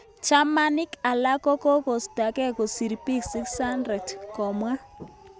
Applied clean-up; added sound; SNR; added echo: none; Motor vehicle (road) / Siren; 17 dB; none.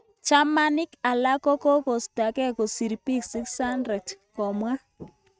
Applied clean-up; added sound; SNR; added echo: neural mask model RNNoise.